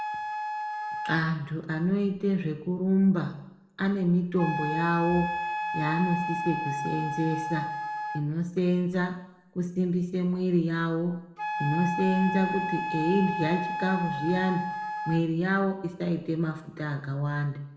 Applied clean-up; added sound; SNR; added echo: none; Wind instrument, woodwind instrument; 6 dB; reverberation time 0.7 s.